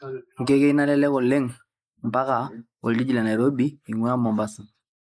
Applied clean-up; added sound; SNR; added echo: neural mask model Resemble Enhance denoiser.